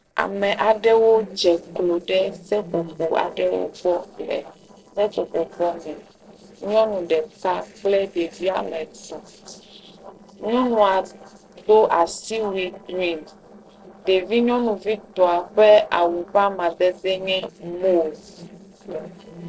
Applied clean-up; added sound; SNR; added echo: neural separator model SepFormer DNS4.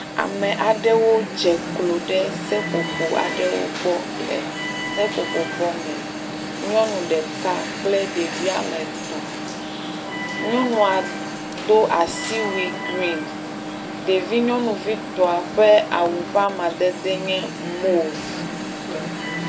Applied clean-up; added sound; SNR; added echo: none; Alarm; 6 dB; reverberation time 0.2 s.